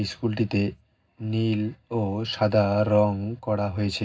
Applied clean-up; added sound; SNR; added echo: none; none; none; reverberation time 0.4 s.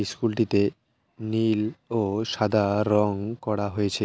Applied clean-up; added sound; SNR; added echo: none; none; none; none.